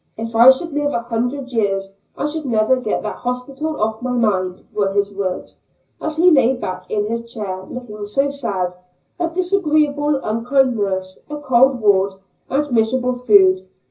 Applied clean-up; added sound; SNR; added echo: none; none; none; reverberation time 0.4 s.